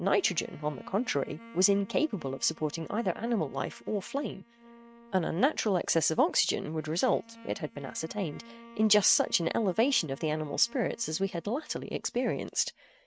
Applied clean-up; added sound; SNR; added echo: neural mask model RNNoise.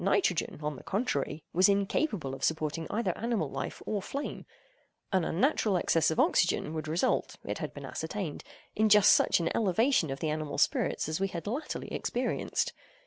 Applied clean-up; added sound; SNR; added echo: none; none; none; none.